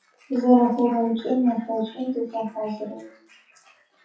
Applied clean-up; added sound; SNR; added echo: classical method WPE with log-MMSE.